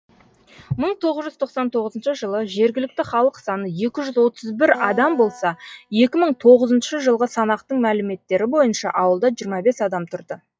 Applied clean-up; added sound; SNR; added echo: classical method log-MMSE.